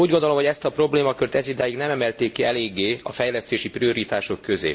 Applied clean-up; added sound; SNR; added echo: none; none; none; none.